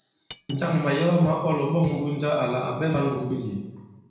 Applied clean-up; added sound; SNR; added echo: none; Cutlery, silverware; 19 dB; reverberation time 1.0 s.